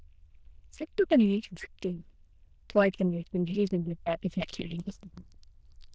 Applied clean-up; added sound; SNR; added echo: neural diffusion model UNIVERSE++.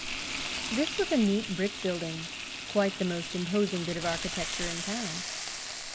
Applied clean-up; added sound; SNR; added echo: none; Frying (food); 5 dB; none.